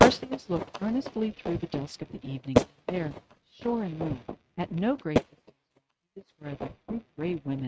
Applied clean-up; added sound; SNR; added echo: neural mask model RNNoise.